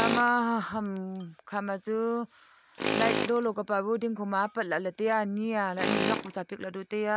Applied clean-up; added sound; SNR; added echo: none; Tools; 4 dB; none.